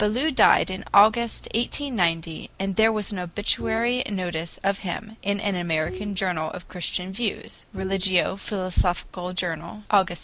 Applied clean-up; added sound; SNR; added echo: none; Bowed string instrument; 15 dB; none.